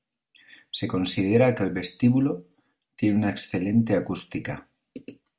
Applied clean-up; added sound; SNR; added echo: none; none; none; none.